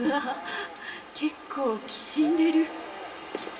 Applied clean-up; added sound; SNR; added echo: none; Livestock, farm animals, working animals; 16 dB; reverberation time 1.4 s.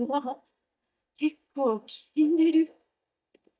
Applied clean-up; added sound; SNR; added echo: neural mask model DeepFilterNet 3.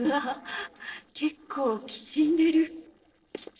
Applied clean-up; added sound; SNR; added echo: neural separator model SepFormer DNS4.